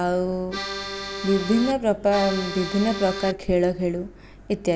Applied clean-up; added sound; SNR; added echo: none; Accordion; 8 dB; none.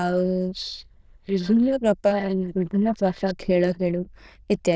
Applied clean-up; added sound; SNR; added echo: neural diffusion model UNIVERSE++.